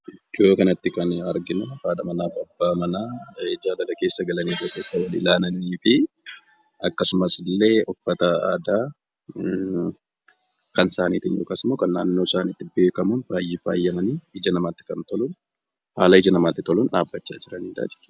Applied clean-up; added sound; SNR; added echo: none; none; none; none.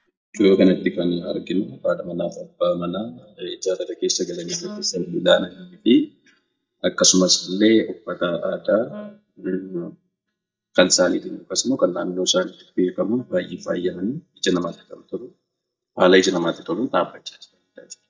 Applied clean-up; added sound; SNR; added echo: neural mask model DeepFilterNet 3.